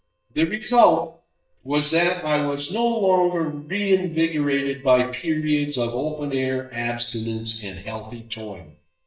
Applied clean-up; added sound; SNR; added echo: neural mask model DeepFilterNet 3.